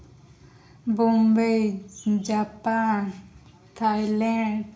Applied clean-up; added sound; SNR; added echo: none; none; none; reverberation time 0.4 s.